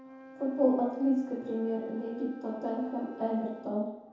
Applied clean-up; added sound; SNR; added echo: none; Wind instrument, woodwind instrument; 19 dB; reverberation time 0.8 s.